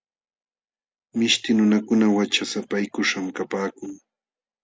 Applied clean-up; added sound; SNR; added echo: none; none; none; none.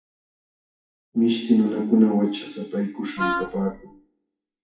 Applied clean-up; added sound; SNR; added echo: classical method WPE with log-MMSE.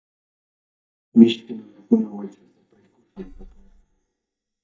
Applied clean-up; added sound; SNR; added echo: neural mask model DeepFilterNet 3.